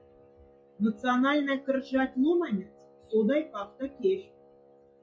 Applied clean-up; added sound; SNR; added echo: classical method log-MMSE.